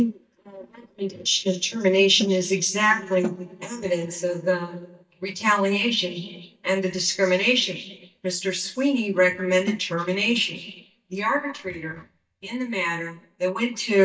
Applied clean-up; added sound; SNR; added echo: neural mask model DeepFilterNet 3.